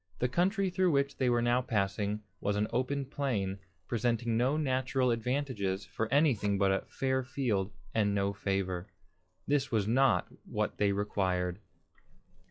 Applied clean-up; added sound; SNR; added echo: classical method log-MMSE.